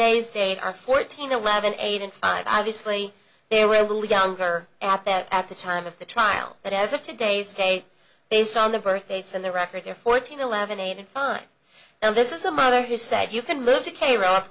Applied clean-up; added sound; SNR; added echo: none; none; none; none.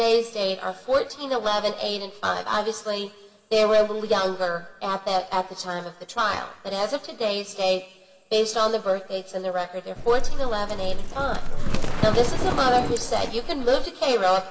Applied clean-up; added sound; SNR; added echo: none; Livestock, farm animals, working animals; -2 dB; reverberation time 2.7 s.